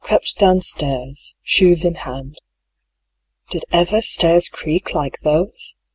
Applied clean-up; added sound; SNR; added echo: none; none; none; none.